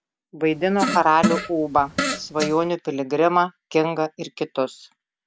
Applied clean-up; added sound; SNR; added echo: none; Fart; 4 dB; none.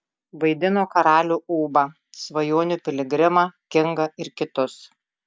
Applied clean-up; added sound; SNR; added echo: none; none; none; none.